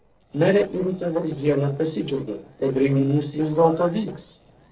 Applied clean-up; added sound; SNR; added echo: neural separator model SepFormer DNS4.